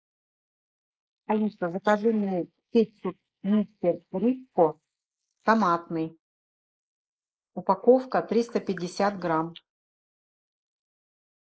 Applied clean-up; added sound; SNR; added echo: neural mask model Resemble Enhance denoiser.